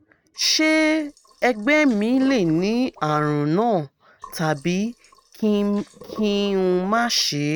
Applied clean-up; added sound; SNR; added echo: neural mask model RNNoise.